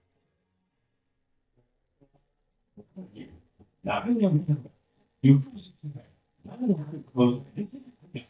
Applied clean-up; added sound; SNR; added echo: neural mask model DeepFilterNet 3.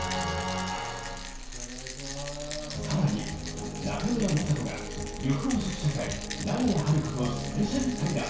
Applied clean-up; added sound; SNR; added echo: none; Rattle; 9 dB; reverberation time 0.6 s.